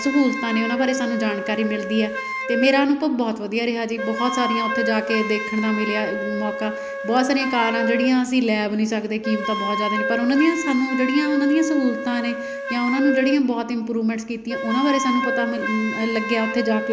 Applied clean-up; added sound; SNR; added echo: none; Wind instrument, woodwind instrument; 6 dB; none.